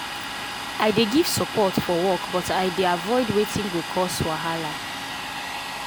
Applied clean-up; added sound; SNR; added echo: none; Domestic sounds, home sounds; 7 dB; none.